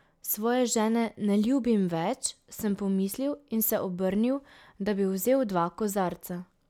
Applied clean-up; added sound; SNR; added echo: none; none; none; none.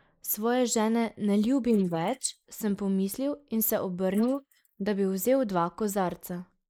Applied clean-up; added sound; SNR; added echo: neural mask model Resemble Enhance denoiser.